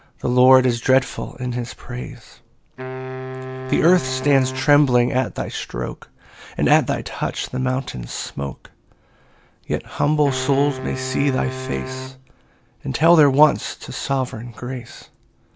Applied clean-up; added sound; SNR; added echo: none; Wind instrument, woodwind instrument; 10 dB; none.